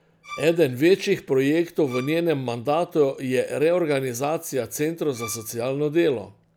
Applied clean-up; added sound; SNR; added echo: none; Bowed string instrument; 19 dB; none.